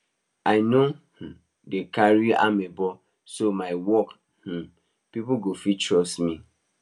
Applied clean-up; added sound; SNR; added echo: none; none; none; none.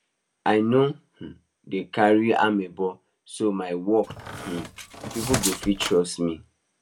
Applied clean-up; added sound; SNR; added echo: none; Squeak; 7 dB; none.